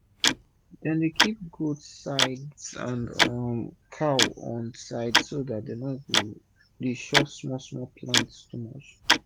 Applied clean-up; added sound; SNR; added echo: none; Tick-tock; -2 dB; none.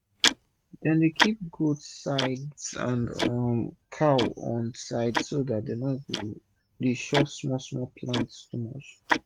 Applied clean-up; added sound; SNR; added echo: neural mask model RNNoise.